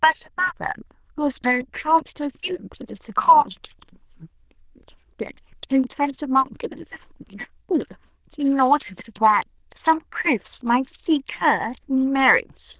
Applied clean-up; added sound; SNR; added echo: neural diffusion model UNIVERSE++.